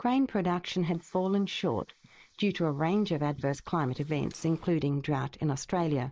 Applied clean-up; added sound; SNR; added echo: neural mask model Resemble Enhance denoiser.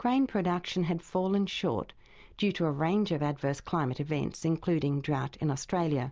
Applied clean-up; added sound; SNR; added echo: none; none; none; none.